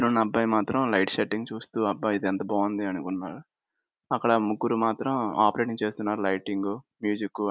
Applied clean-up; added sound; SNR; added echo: none; none; none; none.